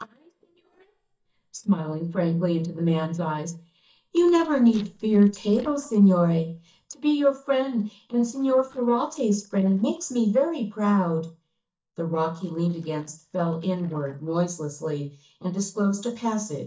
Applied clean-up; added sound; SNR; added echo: neural mask model DeepFilterNet 3.